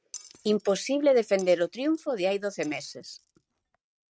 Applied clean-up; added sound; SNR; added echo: neural mask model RNNoise.